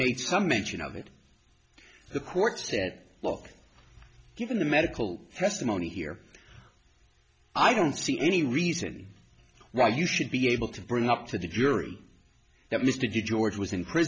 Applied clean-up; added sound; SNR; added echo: none; none; none; none.